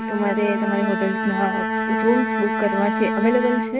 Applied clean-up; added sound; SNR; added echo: none; Bowed string instrument; 1 dB; none.